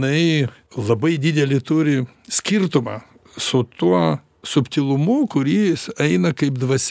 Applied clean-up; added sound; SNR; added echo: none; none; none; none.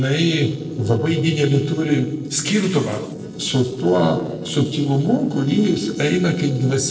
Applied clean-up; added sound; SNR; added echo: neural separator model SepFormer DNS4.